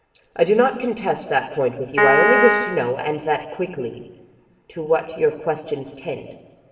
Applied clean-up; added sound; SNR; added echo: none; Piano; -5 dB; reverberation time 1.9 s.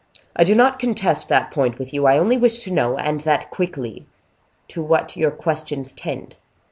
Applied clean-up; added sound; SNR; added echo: none; none; none; none.